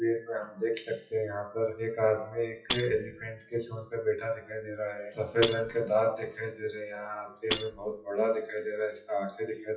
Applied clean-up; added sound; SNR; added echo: classical method WPE with log-MMSE.